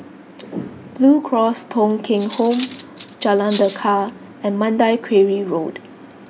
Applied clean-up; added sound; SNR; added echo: none; Cutlery, silverware; 18 dB; none.